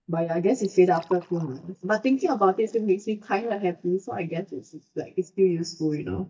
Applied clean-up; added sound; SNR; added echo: neural mask model DeepFilterNet 3.